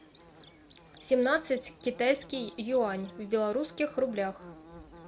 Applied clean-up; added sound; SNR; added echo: none; Buzz / Bird; 20 dB; none.